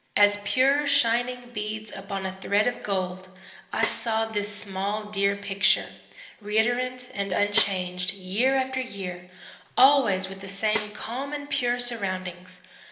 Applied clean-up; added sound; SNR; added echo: none; Snare drum; 11 dB; reverberation time 0.8 s.